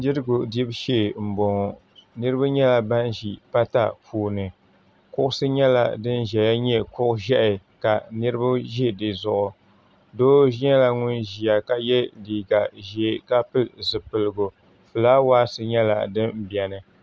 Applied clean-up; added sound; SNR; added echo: none; none; none; none.